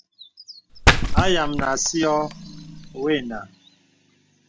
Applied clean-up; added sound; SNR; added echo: none; Splash, splatter; -3 dB; none.